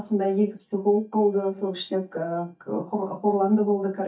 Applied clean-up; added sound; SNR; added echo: neural mask model DeepFilterNet 3.